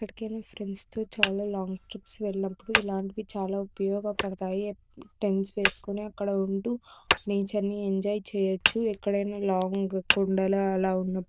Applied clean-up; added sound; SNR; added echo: neural diffusion model UNIVERSE++.